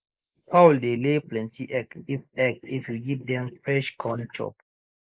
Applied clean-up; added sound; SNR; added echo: neural mask model Resemble Enhance denoiser.